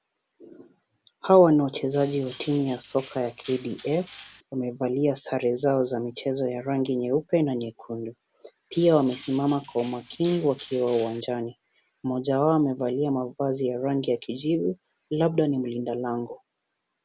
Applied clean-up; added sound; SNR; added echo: none; Cutlery, silverware; 12 dB; none.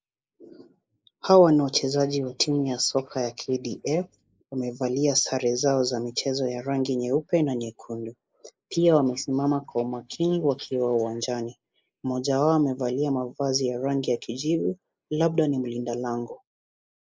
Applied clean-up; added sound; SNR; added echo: neural mask model Resemble Enhance denoiser.